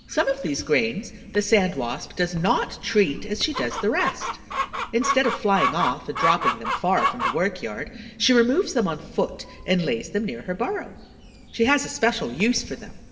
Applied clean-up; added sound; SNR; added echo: none; Chicken, rooster; 7 dB; reverberation time 2.1 s.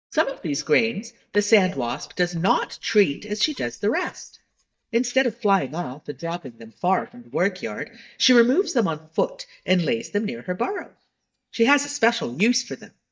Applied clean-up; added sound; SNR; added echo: neural mask model DeepFilterNet 3.